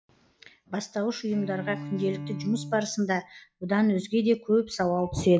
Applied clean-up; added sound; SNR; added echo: classical method log-MMSE.